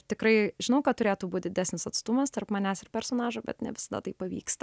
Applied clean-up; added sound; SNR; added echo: none; none; none; none.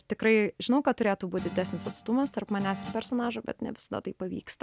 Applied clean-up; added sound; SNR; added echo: none; Guitar; 13 dB; none.